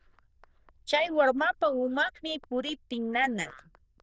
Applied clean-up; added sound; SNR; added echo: neural diffusion model UNIVERSE++.